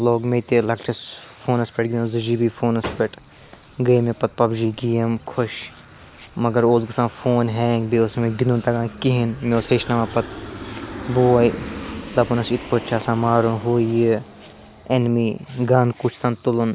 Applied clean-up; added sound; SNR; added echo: none; Aircraft; 17 dB; none.